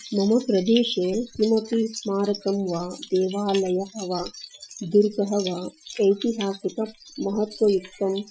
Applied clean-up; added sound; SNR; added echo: classical method Wiener filter.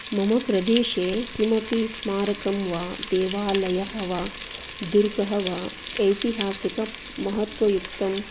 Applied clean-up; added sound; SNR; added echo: none; Frying (food); 5 dB; none.